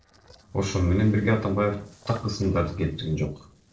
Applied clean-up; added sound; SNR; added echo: neural separator model SepFormer DNS4.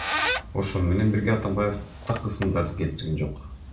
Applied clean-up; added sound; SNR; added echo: none; Squeak; 7 dB; reverberation time 0.4 s.